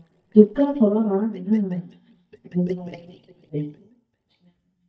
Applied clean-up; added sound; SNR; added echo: neural mask model DeepFilterNet 3.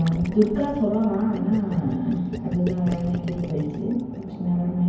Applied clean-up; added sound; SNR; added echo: none; Gurgling; 14 dB; reverberation time 0.9 s.